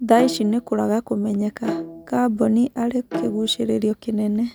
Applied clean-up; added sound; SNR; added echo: none; Bowed string instrument; 12 dB; none.